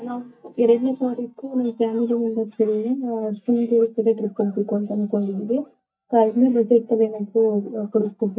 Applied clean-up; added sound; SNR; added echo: neural mask model DeepFilterNet 3.